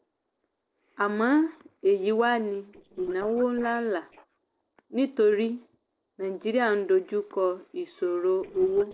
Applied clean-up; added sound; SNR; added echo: neural separator model SepFormer DNS4.